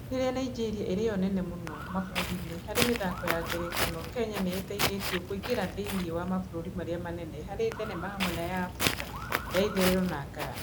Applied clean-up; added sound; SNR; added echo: none; Walk, footsteps; 3 dB; none.